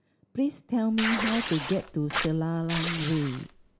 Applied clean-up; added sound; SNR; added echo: none; Tearing; 5 dB; none.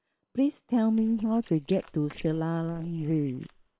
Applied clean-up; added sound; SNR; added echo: neural separator model SepFormer WHAM!.